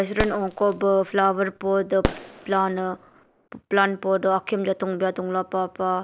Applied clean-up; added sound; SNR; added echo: none; Fireworks; 9 dB; none.